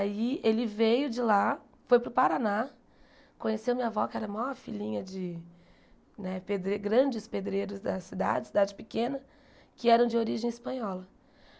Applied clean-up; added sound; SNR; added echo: none; none; none; none.